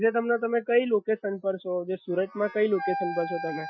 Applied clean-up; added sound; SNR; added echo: classical method Wiener filter.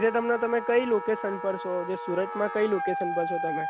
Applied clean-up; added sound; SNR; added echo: none; Wind instrument, woodwind instrument; 6 dB; none.